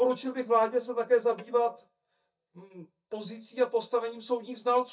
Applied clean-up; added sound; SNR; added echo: neural mask model DeepFilterNet 3.